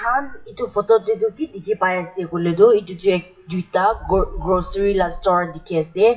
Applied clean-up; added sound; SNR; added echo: classical method WPE with log-MMSE.